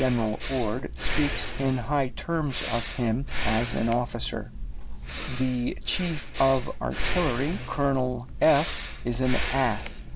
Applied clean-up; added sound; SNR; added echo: none; Breathing; 3 dB; none.